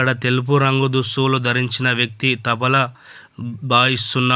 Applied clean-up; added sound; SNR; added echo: none; none; none; none.